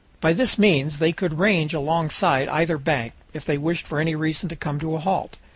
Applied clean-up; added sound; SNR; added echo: none; none; none; none.